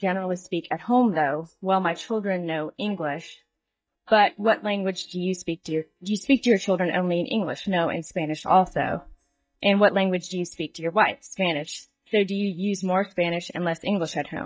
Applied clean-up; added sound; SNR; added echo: neural mask model DeepFilterNet 3.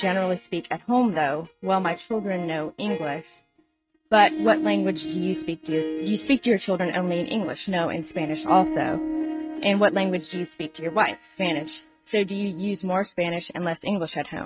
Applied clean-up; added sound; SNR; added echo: neural mask model RNNoise.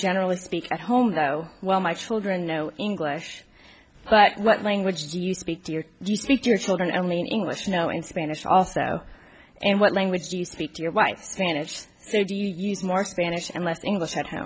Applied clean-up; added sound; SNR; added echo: none; none; none; none.